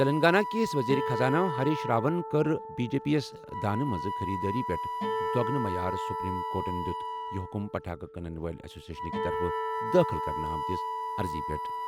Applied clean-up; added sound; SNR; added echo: none; Wind instrument, woodwind instrument + Acoustic guitar; 3 dB; none.